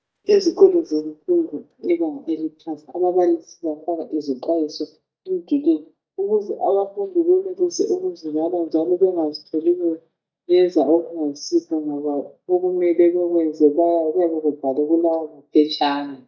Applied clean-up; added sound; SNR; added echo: neural mask model DeepFilterNet 3.